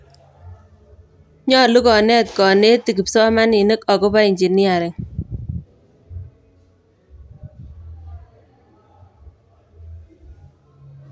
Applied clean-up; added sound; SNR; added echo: none; none; none; none.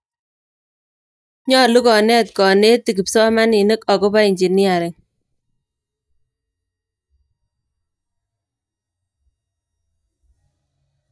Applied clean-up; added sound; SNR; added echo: neural mask model DeepFilterNet 3.